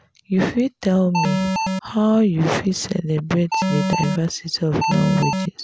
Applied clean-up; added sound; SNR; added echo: none; Alarm; 0 dB; none.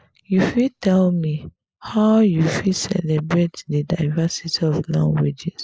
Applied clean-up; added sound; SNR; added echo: neural mask model Resemble Enhance denoiser.